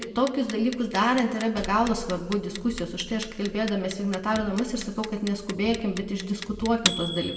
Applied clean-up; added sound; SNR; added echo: none; Clock; 11 dB; reverberation time 1.4 s.